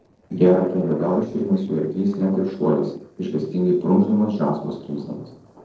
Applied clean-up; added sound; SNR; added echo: neural separator model SepFormer DNS4.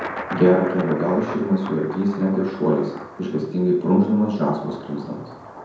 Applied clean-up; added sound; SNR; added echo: none; Thunder; 14 dB; reverberation time 0.9 s.